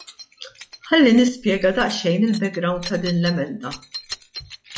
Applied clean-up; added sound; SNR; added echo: classical method log-MMSE.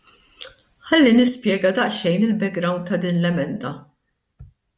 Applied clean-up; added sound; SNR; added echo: none; none; none; none.